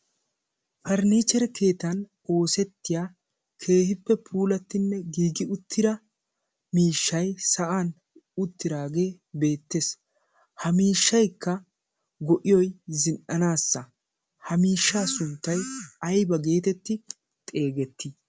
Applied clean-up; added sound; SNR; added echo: none; none; none; none.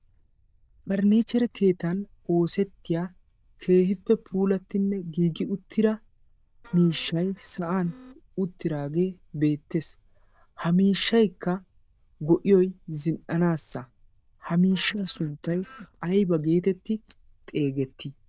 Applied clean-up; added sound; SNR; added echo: neural diffusion model UNIVERSE++.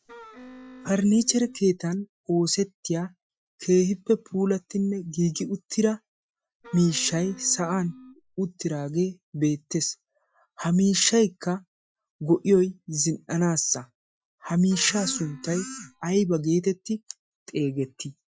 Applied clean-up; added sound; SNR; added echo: classical method Wiener filter.